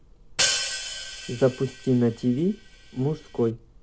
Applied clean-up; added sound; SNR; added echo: none; Hi-hat; 5 dB; none.